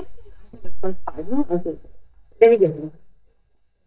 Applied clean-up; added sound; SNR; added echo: neural mask model DeepFilterNet 3.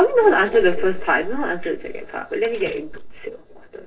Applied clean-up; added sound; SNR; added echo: neural separator model SepFormer DNS4.